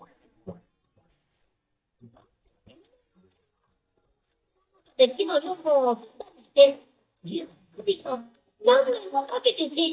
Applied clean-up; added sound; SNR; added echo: neural mask model DeepFilterNet 3.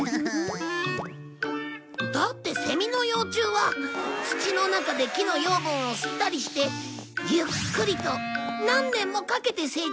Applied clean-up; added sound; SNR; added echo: none; none; none; none.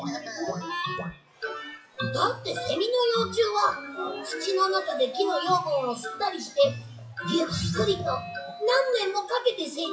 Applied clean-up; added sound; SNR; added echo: classical method WPE with log-MMSE.